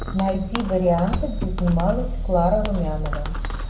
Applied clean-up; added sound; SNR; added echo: none; Fireworks; 3 dB; reverberation time 0.4 s.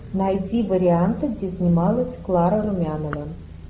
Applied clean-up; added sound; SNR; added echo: none; none; none; none.